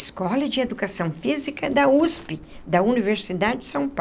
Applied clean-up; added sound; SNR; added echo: none; none; none; none.